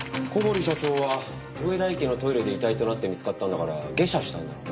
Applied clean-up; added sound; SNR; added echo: none; none; none; none.